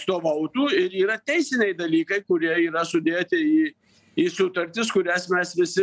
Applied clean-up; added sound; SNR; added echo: none; none; none; none.